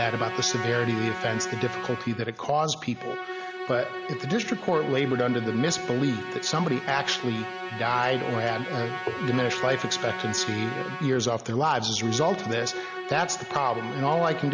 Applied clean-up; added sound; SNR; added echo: none; Musical instrument; 7 dB; none.